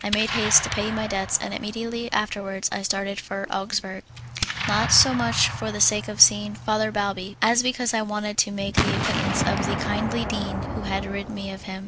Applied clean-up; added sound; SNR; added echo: none; Explosion; 5 dB; none.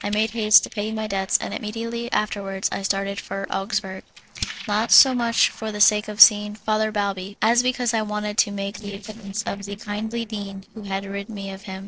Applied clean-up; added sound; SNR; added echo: neural separator model SepFormer DNS4.